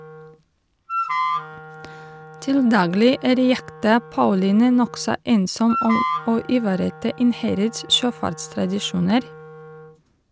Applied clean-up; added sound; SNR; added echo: none; Wind instrument, woodwind instrument; 11 dB; none.